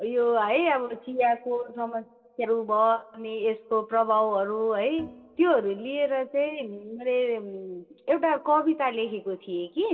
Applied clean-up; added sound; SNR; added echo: neural separator model SepFormer DNS4.